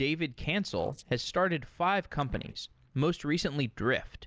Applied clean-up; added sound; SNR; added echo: neural separator model SepFormer DNS4.